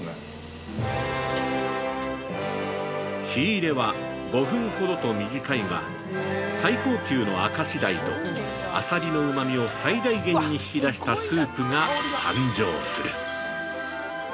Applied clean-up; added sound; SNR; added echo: none; none; none; none.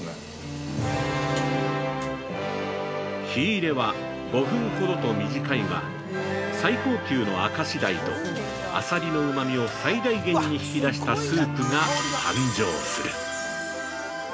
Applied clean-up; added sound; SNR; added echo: none; Bowed string instrument; 9 dB; none.